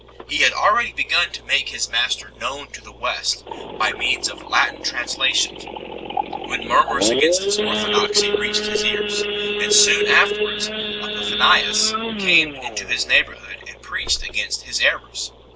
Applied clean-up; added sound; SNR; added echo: none; Idling / Sawing / Accelerating, revving, vroom; 4 dB; none.